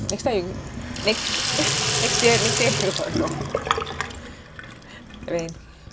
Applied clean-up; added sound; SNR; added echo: none; Sink (filling or washing); -1 dB; none.